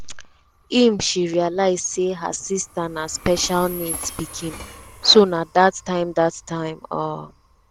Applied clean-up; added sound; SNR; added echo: none; Train; 19 dB; none.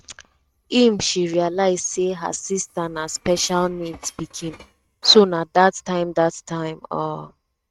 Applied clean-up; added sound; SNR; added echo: neural mask model RNNoise.